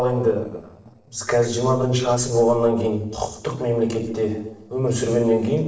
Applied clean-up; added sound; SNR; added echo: neural separator model SepFormer DNS4.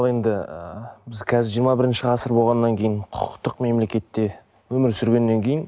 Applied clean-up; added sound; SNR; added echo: none; none; none; none.